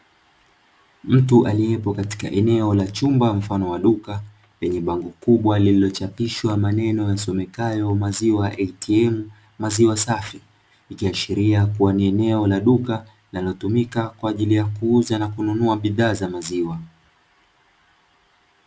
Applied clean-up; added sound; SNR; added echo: none; none; none; none.